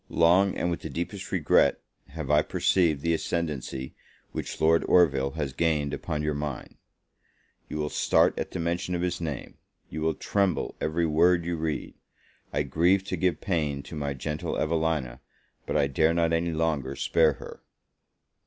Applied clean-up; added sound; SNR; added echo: none; none; none; none.